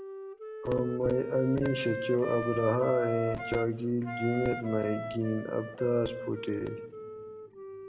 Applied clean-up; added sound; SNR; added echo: none; Wind instrument, woodwind instrument; 8 dB; reverberation time 1.3 s.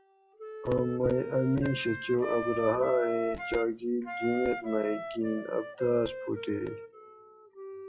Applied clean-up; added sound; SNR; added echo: classical method WPE with log-MMSE.